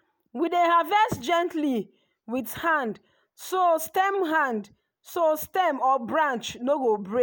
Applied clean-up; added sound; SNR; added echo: none; none; none; none.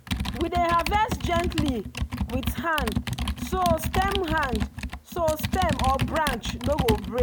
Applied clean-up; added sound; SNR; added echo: none; Computer keyboard; 1 dB; none.